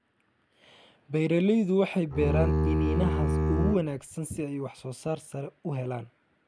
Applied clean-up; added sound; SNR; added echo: none; Bowed string instrument; -3 dB; none.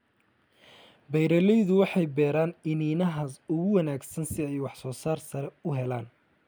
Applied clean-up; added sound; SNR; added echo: none; none; none; none.